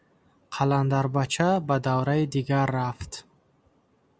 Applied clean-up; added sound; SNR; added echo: none; none; none; none.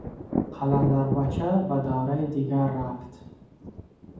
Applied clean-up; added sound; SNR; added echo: none; Thunder; 5 dB; reverberation time 1.2 s.